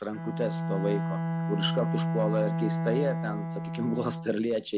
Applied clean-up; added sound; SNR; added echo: none; Bowed string instrument; 0 dB; none.